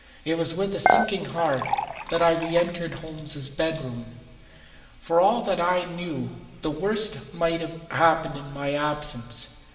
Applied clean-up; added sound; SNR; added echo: none; Dishes, pots, and pans / Chink, clink; 0 dB; reverberation time 2.9 s.